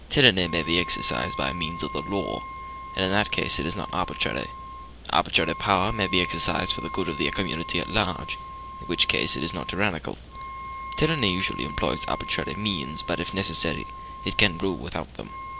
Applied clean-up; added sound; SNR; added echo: none; Wind instrument, woodwind instrument; 11 dB; none.